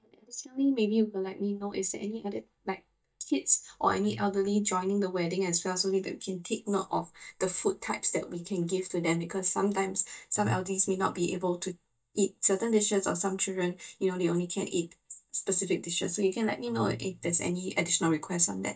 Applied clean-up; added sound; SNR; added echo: neural mask model DeepFilterNet 3.